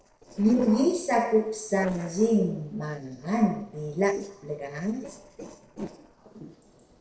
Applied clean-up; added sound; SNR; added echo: neural separator model SepFormer DNS4.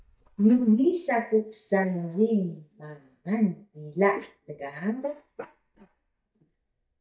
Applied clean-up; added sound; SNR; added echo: neural mask model DeepFilterNet 3.